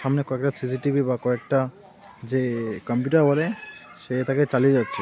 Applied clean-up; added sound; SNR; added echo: none; none; none; none.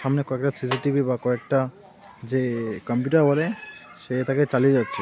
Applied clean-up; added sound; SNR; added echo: none; Snare drum; 13 dB; none.